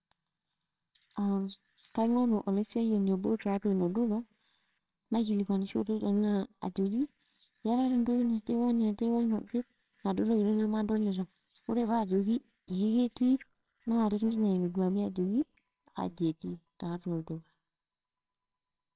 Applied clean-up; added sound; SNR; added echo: neural separator model SepFormer WHAMR!.